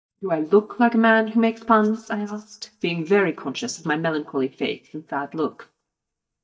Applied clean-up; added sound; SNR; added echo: neural mask model DeepFilterNet 3.